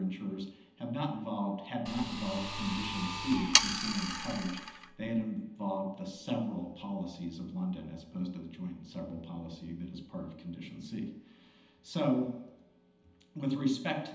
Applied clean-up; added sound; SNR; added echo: none; Sawing; -2 dB; reverberation time 0.9 s.